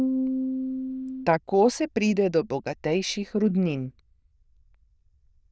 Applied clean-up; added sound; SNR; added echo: neural diffusion model UNIVERSE++.